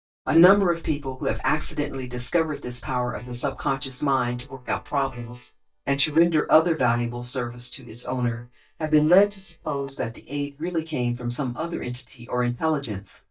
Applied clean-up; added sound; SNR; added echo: neural mask model DeepFilterNet 3.